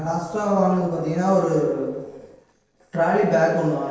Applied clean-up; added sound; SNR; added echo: neural separator model SepFormer DNS4.